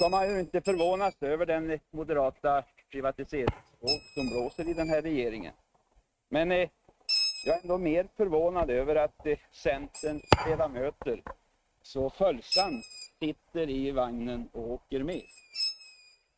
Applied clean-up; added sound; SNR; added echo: neural mask model RNNoise.